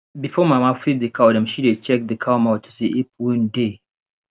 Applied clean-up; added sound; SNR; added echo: none; none; none; none.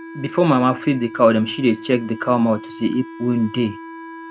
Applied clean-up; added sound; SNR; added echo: none; Wind instrument, woodwind instrument; 15 dB; none.